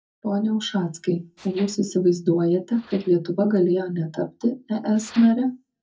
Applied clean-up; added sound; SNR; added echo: neural mask model DeepFilterNet 3.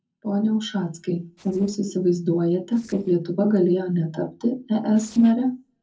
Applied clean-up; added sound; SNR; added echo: neural separator model SepFormer DNS4.